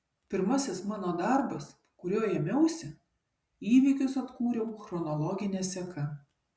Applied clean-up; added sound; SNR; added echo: none; none; none; none.